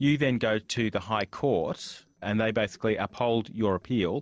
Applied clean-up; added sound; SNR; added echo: neural separator model SepFormer DNS4.